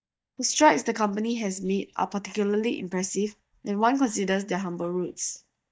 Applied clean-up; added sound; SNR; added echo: neural mask model DeepFilterNet 3.